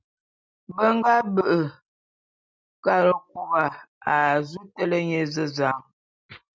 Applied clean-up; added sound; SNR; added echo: none; none; none; none.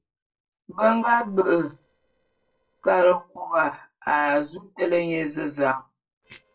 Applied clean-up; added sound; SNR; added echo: neural separator model SepFormer DNS4.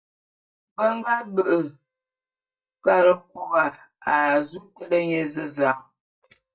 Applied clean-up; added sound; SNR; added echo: neural mask model DeepFilterNet 3.